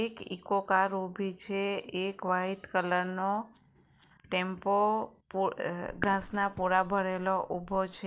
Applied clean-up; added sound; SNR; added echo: neural separator model SepFormer DNS4.